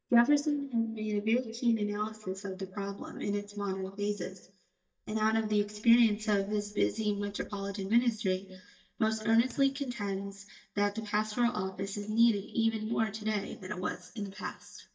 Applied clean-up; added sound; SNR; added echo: neural mask model DeepFilterNet 3.